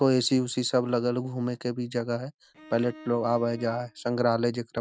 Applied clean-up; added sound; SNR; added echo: neural mask model RNNoise.